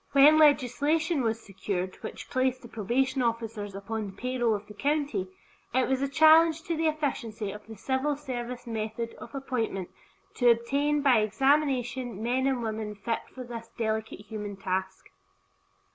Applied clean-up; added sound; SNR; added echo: none; none; none; none.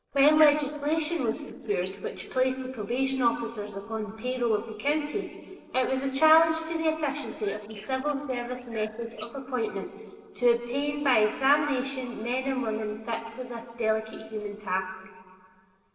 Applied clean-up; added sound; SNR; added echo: neural separator model SepFormer DNS4.